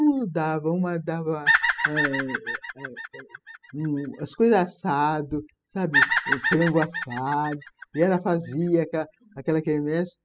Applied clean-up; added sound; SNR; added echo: classical method spectral subtraction.